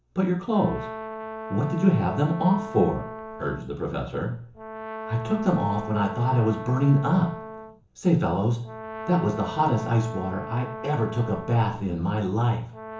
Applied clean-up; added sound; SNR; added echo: none; Brass instrument; 12 dB; reverberation time 0.7 s.